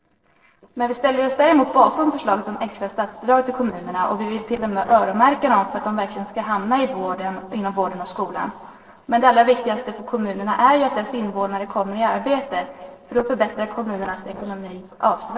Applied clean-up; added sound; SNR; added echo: neural separator model SepFormer DNS4.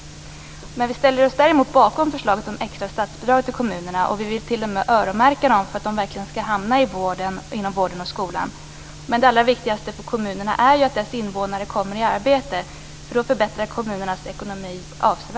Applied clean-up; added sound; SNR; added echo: none; none; none; none.